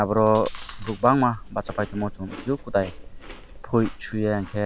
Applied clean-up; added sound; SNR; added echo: none; Chewing, mastication; 13 dB; none.